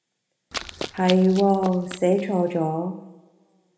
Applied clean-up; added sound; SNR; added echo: none; Run; 13 dB; reverberation time 0.9 s.